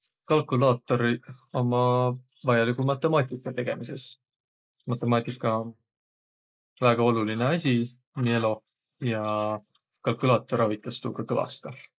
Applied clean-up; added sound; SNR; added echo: neural mask model Resemble Enhance denoiser.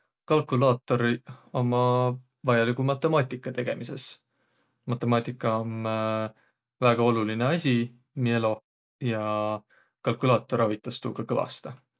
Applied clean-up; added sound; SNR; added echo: none; none; none; none.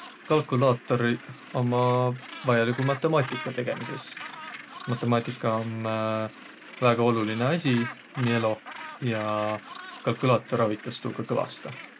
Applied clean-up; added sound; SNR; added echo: none; Gull, seagull; 15 dB; none.